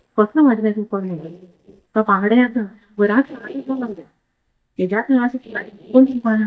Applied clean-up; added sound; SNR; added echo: neural mask model DeepFilterNet 3.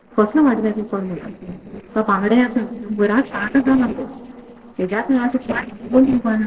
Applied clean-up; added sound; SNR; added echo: neural separator model SepFormer DNS4.